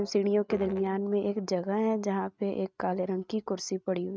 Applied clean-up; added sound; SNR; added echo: neural mask model RNNoise.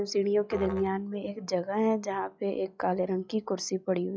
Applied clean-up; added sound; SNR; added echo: classical method log-MMSE.